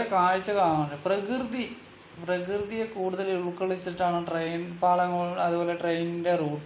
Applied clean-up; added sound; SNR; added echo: none; none; none; none.